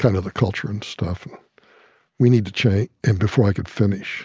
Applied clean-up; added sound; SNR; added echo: none; none; none; none.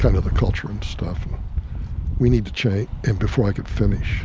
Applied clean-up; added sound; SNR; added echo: none; Rattle; 1 dB; none.